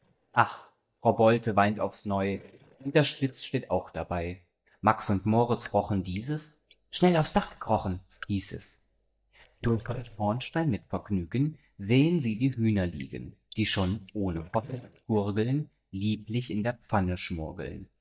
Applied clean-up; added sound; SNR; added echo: neural mask model DeepFilterNet 3.